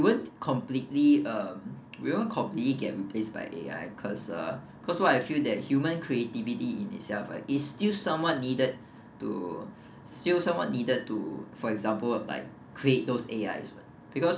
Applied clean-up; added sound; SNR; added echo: none; none; none; none.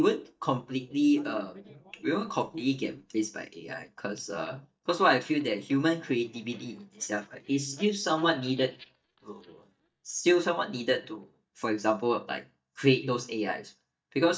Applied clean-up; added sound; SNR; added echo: neural mask model DeepFilterNet 3.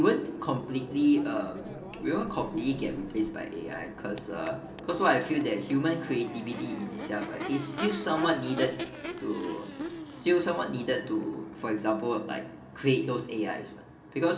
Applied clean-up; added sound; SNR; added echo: none; Crowd / Race car, auto racing / Accelerating, revving, vroom; 12 dB; reverberation time 0.7 s.